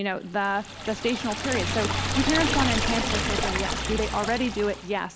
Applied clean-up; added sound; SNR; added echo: none; Liquid; 1 dB; none.